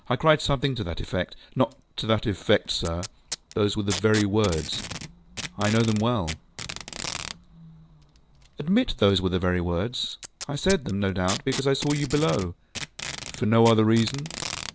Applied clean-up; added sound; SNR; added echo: none; Packing tape, duct tape; 13 dB; none.